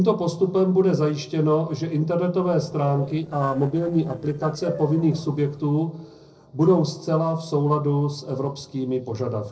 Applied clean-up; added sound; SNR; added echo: neural separator model SepFormer DNS4.